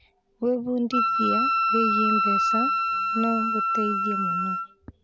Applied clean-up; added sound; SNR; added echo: none; Wind instrument, woodwind instrument; -4 dB; none.